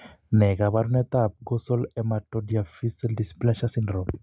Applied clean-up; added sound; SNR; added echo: none; none; none; none.